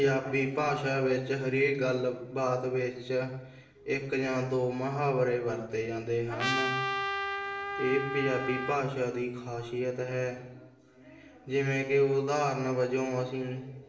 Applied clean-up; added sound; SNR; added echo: none; Trumpet; 3 dB; reverberation time 0.8 s.